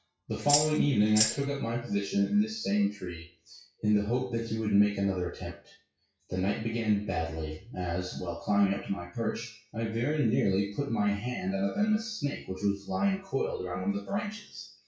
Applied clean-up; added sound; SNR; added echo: classical method WPE with log-MMSE.